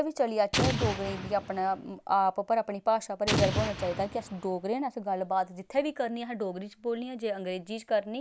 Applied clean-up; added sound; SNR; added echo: none; Explosion; 2 dB; none.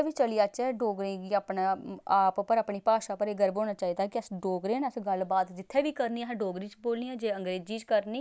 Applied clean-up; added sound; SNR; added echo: none; none; none; none.